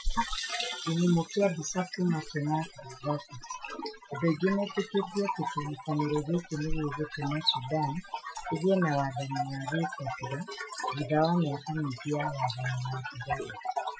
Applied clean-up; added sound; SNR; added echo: classical method Wiener filter.